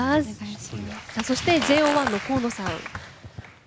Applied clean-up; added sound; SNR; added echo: none; Fart; 12 dB; none.